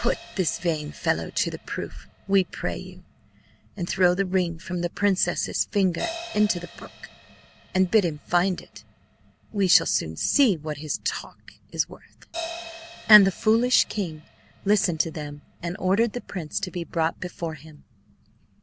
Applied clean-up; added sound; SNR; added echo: none; Crash cymbal; 19 dB; none.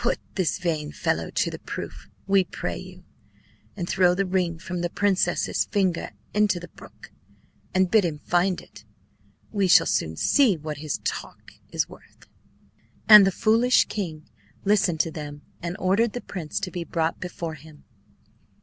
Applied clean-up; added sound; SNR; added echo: none; none; none; none.